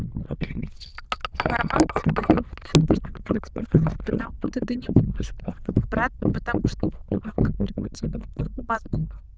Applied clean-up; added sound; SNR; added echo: neural diffusion model UNIVERSE++.